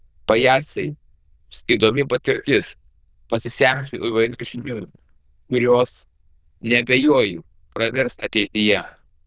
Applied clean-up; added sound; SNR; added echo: neural diffusion model UNIVERSE++.